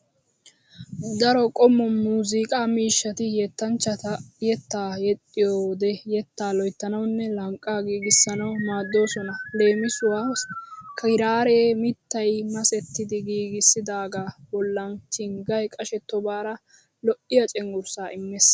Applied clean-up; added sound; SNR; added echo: none; Keyboard (musical); 13 dB; none.